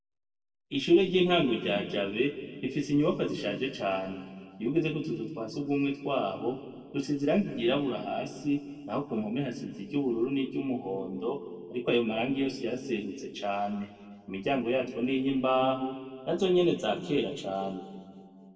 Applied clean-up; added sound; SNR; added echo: neural separator model SepFormer DNS4.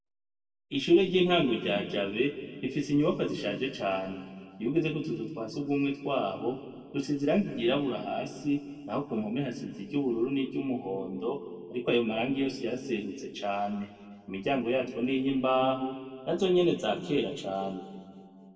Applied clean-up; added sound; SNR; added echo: none; Telephone; 16 dB; reverberation time 1.8 s.